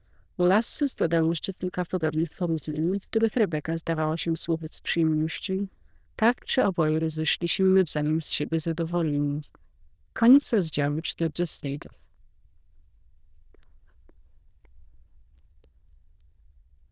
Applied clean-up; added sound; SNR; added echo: neural diffusion model UNIVERSE++.